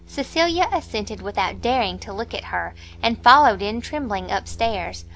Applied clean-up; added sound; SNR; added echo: none; none; none; none.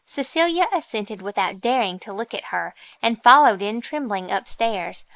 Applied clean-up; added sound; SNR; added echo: neural mask model Resemble Enhance denoiser.